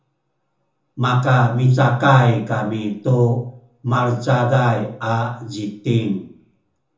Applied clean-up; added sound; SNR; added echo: none; none; none; reverberation time 0.6 s.